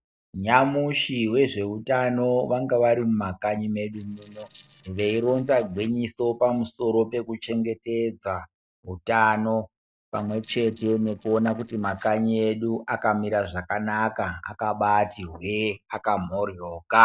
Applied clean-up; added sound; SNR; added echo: neural separator model SepFormer DNS4.